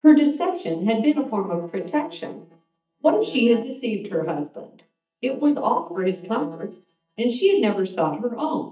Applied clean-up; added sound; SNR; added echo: neural mask model DeepFilterNet 3.